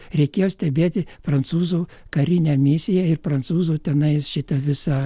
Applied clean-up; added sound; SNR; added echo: none; none; none; none.